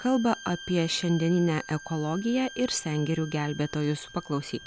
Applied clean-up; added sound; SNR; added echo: none; Bowed string instrument; 17 dB; none.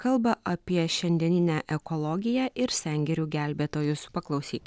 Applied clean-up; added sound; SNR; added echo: none; none; none; none.